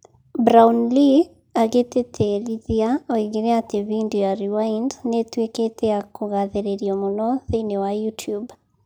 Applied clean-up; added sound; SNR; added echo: none; none; none; none.